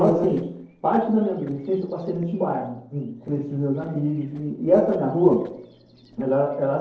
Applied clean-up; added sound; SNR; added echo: neural separator model SepFormer DNS4.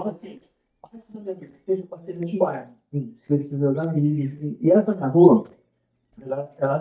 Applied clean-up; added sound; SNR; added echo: neural mask model DeepFilterNet 3.